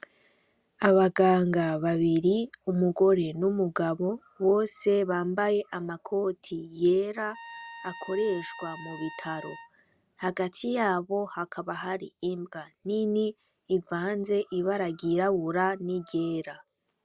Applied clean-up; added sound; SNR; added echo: none; Trumpet; 16 dB; none.